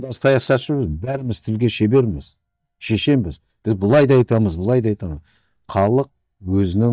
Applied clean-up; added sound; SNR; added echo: neural mask model DeepFilterNet 3.